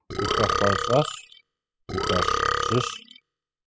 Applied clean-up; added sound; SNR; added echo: classical method spectral subtraction.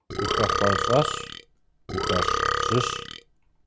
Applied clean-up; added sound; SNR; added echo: none; Burping, eructation; -2 dB; none.